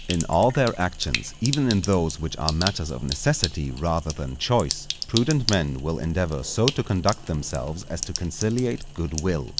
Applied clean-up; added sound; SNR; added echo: none; Sink (filling or washing); 9 dB; none.